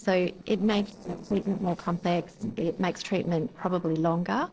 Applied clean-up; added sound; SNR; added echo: neural separator model SepFormer DNS4.